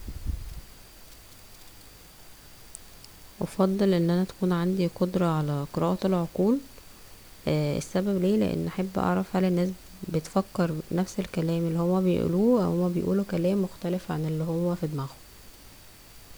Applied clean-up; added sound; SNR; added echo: none; none; none; none.